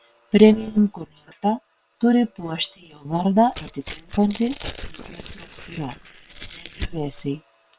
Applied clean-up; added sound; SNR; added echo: neural separator model SepFormer WHAM!.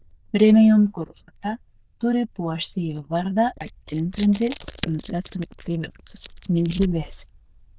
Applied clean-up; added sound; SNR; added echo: neural diffusion model UNIVERSE++.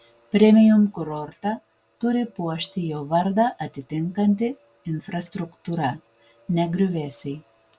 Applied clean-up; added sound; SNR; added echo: none; none; none; none.